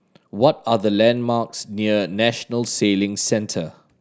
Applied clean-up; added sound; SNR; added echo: none; none; none; none.